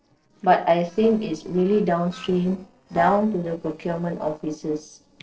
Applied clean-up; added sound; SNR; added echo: neural separator model SepFormer DNS4.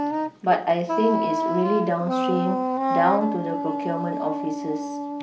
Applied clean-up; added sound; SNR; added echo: none; Wind instrument, woodwind instrument; 1 dB; none.